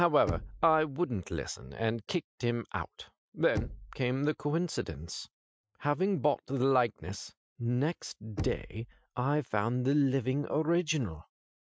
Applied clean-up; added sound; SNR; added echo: classical method Wiener filter.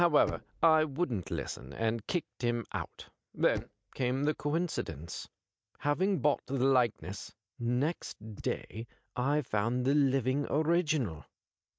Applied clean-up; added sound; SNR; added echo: neural mask model DeepFilterNet 3.